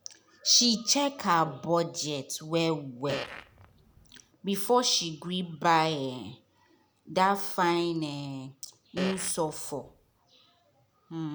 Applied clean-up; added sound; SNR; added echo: none; Fart; 11 dB; none.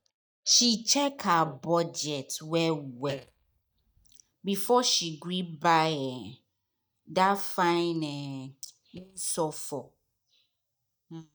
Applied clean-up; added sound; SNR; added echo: neural mask model DeepFilterNet 3.